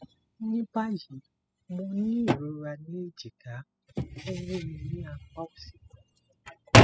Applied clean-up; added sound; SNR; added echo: classical method spectral subtraction.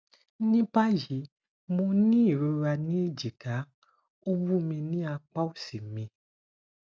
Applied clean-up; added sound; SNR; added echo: none; none; none; none.